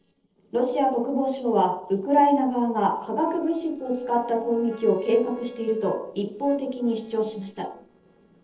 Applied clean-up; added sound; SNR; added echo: neural separator model SepFormer DNS4.